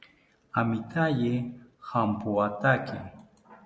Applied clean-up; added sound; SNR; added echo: none; none; none; none.